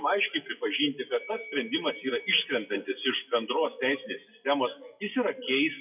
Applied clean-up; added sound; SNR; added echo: classical method WPE with log-MMSE.